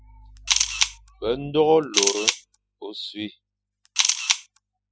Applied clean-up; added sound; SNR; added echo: classical method spectral subtraction.